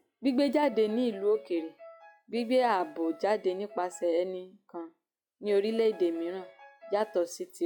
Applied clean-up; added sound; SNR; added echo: classical method log-MMSE.